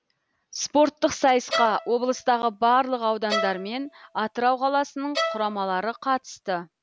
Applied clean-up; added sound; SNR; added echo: none; Bowed string instrument; 9 dB; none.